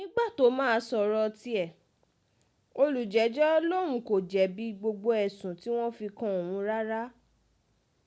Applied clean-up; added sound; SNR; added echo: none; none; none; none.